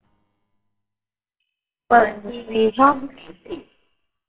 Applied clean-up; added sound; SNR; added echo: neural separator model SepFormer WHAMR!.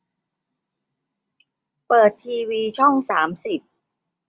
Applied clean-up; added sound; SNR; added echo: none; none; none; none.